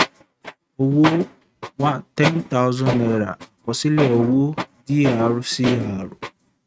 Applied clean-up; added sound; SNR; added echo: neural mask model RNNoise.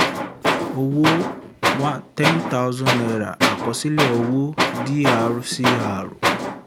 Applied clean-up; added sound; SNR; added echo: none; Tools; 0 dB; none.